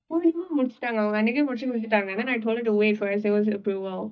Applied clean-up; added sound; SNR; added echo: neural mask model DeepFilterNet 3.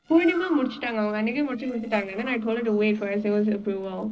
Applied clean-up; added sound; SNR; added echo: neural separator model SepFormer DNS4.